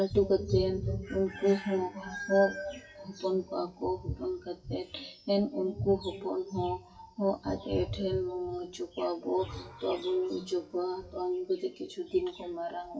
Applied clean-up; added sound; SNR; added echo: classical method WPE with log-MMSE.